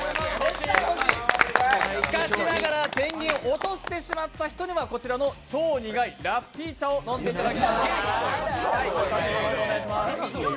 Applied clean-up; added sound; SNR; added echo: none; none; none; none.